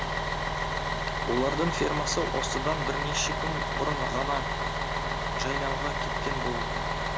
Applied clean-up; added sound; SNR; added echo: none; Bus; -3 dB; none.